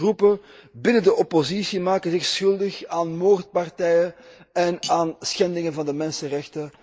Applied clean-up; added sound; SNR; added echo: neural mask model Resemble Enhance denoiser.